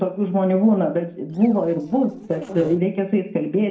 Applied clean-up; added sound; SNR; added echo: neural separator model SepFormer DNS4.